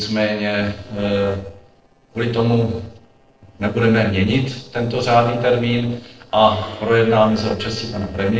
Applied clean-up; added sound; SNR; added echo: neural separator model SepFormer DNS4.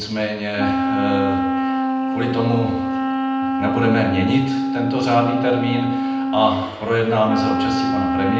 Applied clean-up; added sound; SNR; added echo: none; Wind instrument, woodwind instrument; -1 dB; reverberation time 0.8 s.